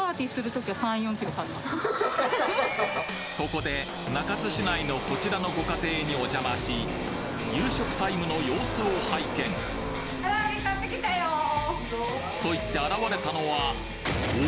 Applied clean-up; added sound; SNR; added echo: none; Car passing by / Race car, auto racing; 8 dB; none.